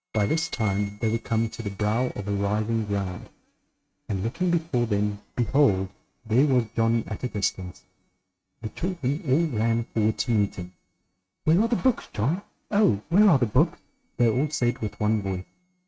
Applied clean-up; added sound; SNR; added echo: neural mask model RNNoise.